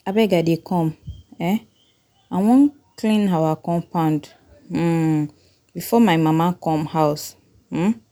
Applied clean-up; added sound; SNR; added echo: none; none; none; none.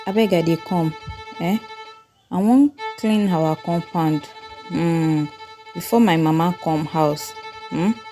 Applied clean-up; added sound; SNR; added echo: none; Bowed string instrument; 17 dB; none.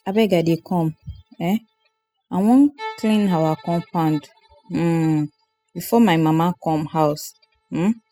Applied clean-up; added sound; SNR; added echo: classical method spectral subtraction.